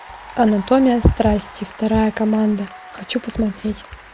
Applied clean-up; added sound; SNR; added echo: none; Applause / Cheering; 20 dB; none.